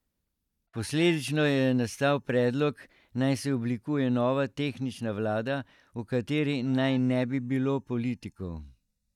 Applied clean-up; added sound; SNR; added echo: neural mask model DeepFilterNet 3.